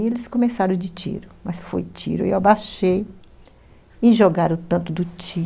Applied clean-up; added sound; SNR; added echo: none; none; none; none.